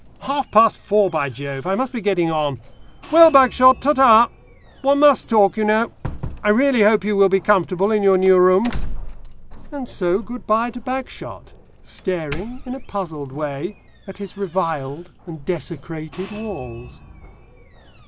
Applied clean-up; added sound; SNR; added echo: none; Doorbell; 14 dB; none.